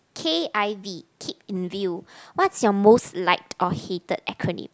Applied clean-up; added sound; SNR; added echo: none; none; none; none.